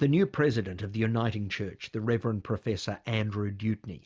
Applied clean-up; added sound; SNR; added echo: none; none; none; none.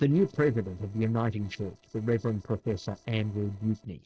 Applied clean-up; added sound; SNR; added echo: neural separator model SepFormer DNS4.